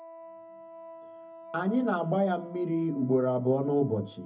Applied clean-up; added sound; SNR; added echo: none; Wind instrument, woodwind instrument; 18 dB; reverberation time 0.3 s.